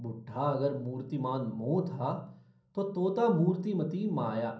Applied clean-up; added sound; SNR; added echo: none; none; none; reverberation time 0.5 s.